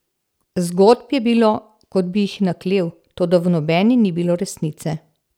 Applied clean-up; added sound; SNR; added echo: none; none; none; none.